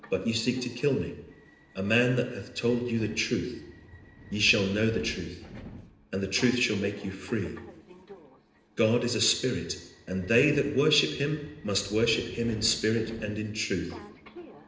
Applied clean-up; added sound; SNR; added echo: none; Subway, metro, underground; 18 dB; reverberation time 0.9 s.